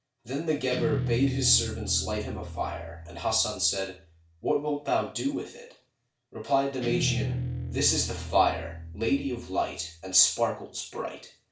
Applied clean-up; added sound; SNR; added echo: none; Guitar; 7 dB; reverberation time 0.4 s.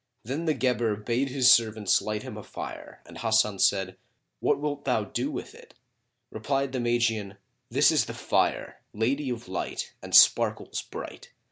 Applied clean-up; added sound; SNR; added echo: none; none; none; none.